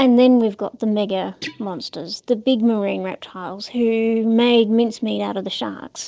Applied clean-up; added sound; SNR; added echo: neural separator model SepFormer DNS4.